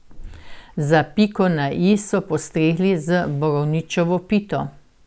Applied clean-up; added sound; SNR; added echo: none; none; none; none.